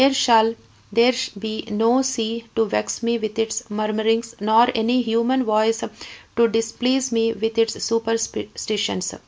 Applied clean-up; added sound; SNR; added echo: none; none; none; none.